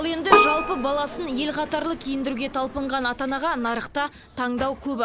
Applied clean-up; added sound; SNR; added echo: none; Keyboard (musical); 0 dB; none.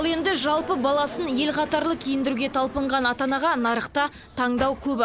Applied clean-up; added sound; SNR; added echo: none; none; none; none.